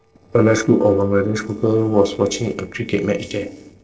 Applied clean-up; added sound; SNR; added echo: neural separator model SepFormer DNS4.